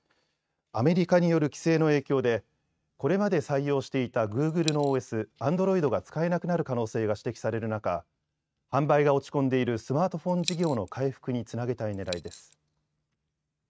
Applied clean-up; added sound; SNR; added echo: neural mask model RNNoise.